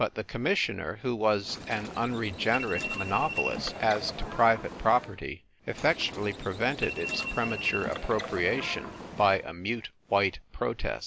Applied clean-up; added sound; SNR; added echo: none; Subway, metro, underground; 8 dB; none.